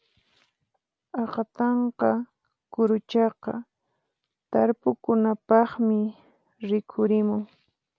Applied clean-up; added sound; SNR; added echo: none; none; none; none.